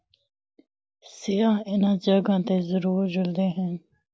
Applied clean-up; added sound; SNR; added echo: none; none; none; none.